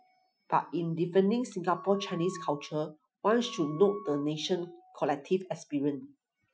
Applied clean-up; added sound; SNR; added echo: classical method Wiener filter.